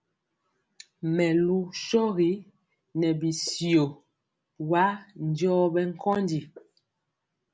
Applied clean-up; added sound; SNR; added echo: none; none; none; none.